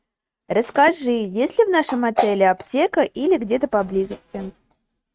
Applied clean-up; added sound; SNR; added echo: neural mask model RNNoise.